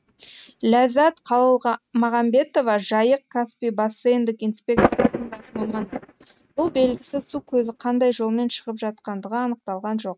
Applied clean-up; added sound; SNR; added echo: neural mask model RNNoise.